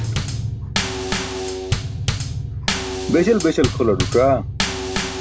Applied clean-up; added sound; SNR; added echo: none; Bass drum / Snare drum / Drum kit; 1 dB; none.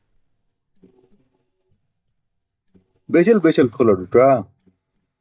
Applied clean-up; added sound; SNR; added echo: neural mask model DeepFilterNet 3.